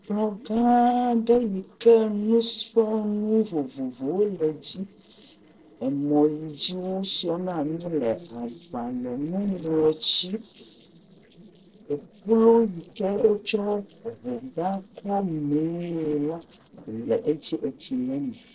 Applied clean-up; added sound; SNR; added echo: neural separator model SepFormer DNS4.